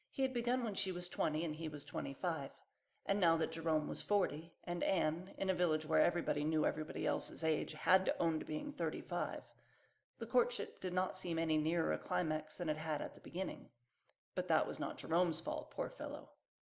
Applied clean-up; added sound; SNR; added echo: none; none; none; none.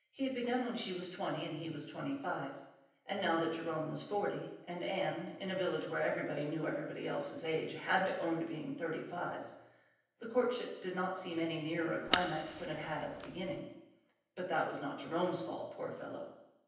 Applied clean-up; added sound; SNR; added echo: none; Fire; -1 dB; reverberation time 0.9 s.